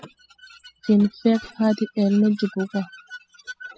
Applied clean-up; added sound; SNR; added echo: classical method spectral subtraction.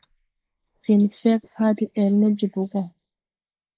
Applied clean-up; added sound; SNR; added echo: neural mask model Resemble Enhance denoiser.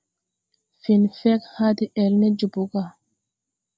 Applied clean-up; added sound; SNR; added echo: none; none; none; none.